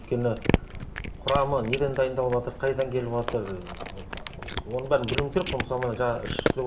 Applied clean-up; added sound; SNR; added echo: none; Cat; 4 dB; reverberation time 0.5 s.